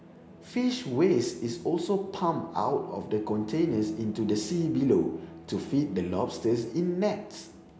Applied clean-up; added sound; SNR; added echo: none; Bowed string instrument; 18 dB; none.